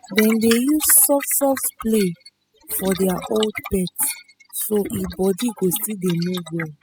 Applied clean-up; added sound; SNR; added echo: classical method spectral subtraction.